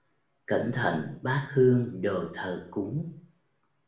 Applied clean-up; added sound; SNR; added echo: none; none; none; reverberation time 0.5 s.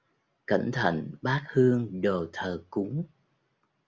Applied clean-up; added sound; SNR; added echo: none; none; none; none.